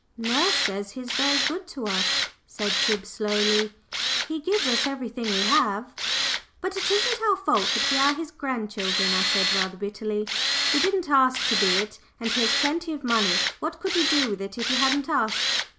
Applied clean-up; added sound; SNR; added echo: none; Tools; 0 dB; none.